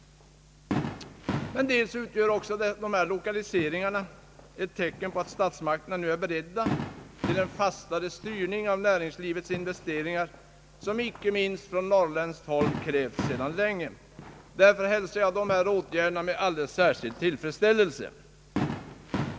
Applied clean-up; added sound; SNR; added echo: none; Fireworks; 10 dB; none.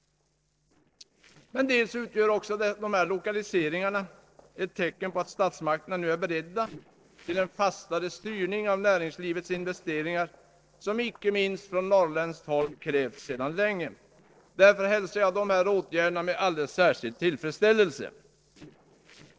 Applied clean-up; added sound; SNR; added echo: neural separator model SepFormer DNS4.